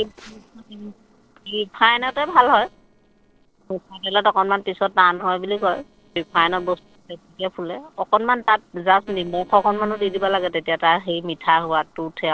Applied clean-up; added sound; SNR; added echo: neural separator model SepFormer DNS4.